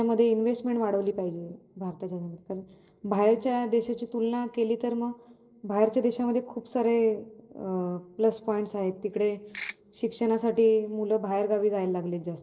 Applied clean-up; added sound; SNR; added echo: neural separator model SepFormer DNS4.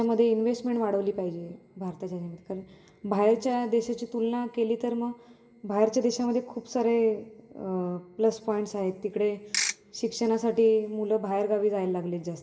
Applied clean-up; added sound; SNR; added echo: none; Ratchet, pawl / Percussion; 2 dB; reverberation time 2.9 s.